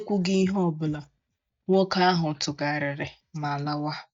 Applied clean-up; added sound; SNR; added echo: neural mask model DeepFilterNet 3.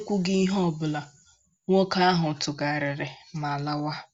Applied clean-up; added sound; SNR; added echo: none; none; none; none.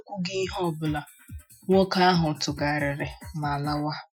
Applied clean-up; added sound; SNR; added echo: classical method Wiener filter.